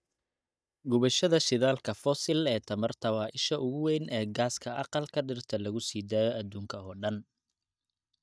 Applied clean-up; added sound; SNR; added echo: neural mask model DeepFilterNet 3.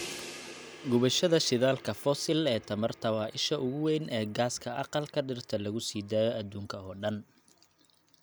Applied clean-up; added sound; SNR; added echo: none; Crash cymbal; 19 dB; none.